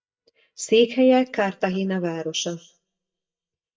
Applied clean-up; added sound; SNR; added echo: neural mask model DeepFilterNet 3.